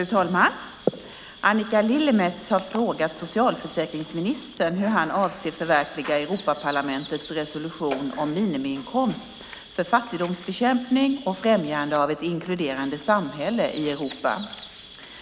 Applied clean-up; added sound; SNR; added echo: none; Chirp, tweet; 19 dB; none.